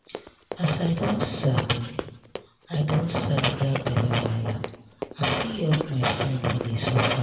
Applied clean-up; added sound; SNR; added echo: none; Run; 14 dB; reverberation time 0.8 s.